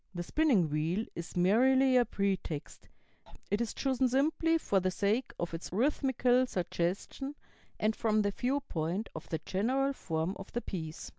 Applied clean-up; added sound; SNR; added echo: none; none; none; none.